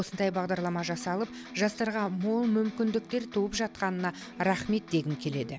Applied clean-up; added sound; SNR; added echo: none; Electric guitar; 16 dB; none.